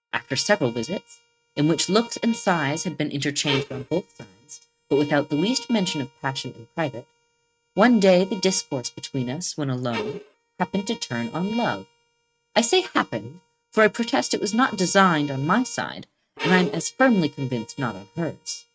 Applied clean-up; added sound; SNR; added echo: neural mask model RNNoise.